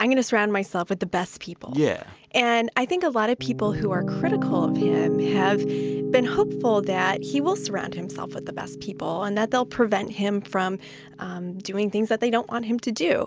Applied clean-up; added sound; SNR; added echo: none; Piano; 5 dB; none.